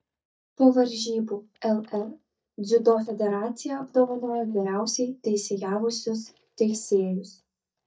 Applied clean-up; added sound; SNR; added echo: neural mask model DeepFilterNet 3.